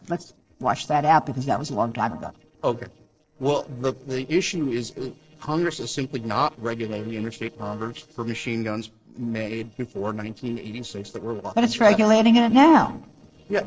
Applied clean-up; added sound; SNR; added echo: neural separator model SepFormer DNS4.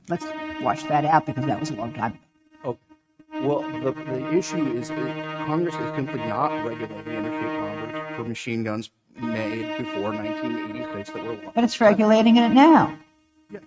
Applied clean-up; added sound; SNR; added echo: neural mask model RNNoise.